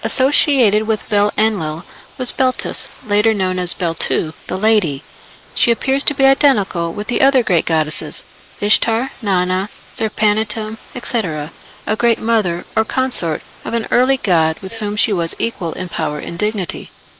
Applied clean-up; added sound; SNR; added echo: neural mask model Resemble Enhance denoiser.